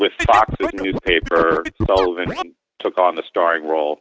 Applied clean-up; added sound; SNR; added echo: neural mask model RNNoise.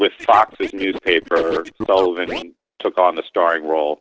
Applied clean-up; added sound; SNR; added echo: neural separator model SepFormer DNS4.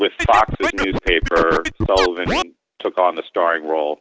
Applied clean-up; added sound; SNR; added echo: none; Scratching (performance technique); 3 dB; none.